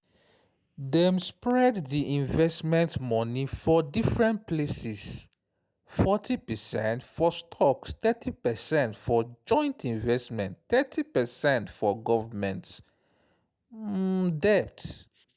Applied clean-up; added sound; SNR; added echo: none; none; none; none.